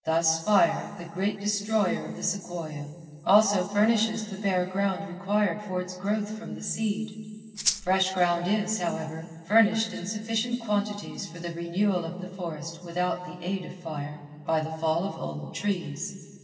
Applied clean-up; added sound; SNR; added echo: neural separator model SepFormer DNS4.